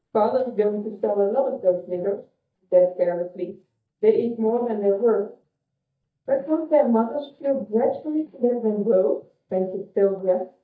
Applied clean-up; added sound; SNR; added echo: neural mask model DeepFilterNet 3.